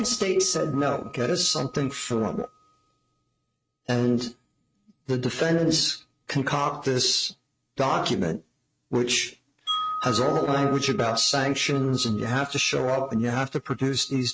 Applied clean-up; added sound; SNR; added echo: neural mask model RNNoise.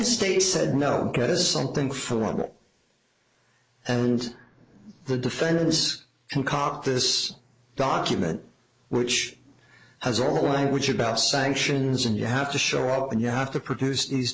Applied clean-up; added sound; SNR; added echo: neural mask model Resemble Enhance denoiser.